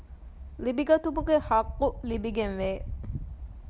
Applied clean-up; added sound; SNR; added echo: none; none; none; none.